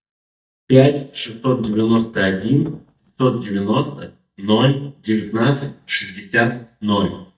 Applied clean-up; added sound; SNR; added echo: neural mask model DeepFilterNet 3.